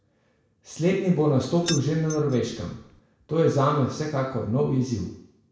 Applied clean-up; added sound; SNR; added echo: none; Keys jangling; 12 dB; reverberation time 0.6 s.